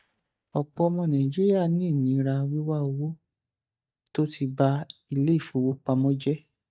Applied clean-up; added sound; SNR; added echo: neural mask model DeepFilterNet 3.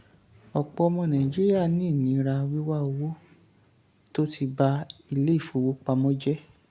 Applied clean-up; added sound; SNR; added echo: none; none; none; none.